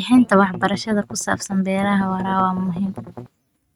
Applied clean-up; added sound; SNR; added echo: neural mask model RNNoise.